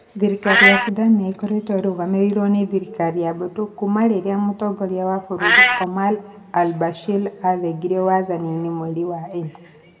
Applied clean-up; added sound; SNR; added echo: none; Meow; 4 dB; reverberation time 1.0 s.